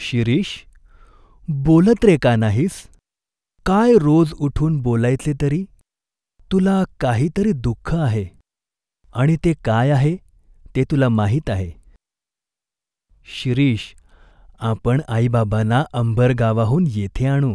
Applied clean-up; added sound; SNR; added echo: none; none; none; none.